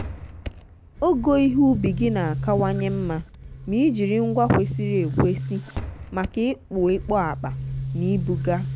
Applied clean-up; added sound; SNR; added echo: none; Boom; 7 dB; none.